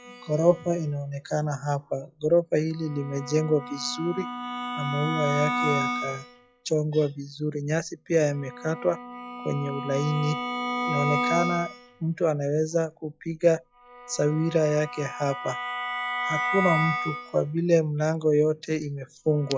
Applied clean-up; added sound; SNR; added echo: classical method log-MMSE.